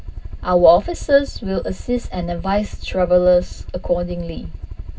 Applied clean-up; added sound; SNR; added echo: none; Aircraft; 10 dB; reverberation time 0.4 s.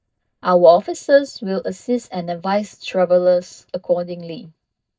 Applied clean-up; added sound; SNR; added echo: neural mask model DeepFilterNet 3.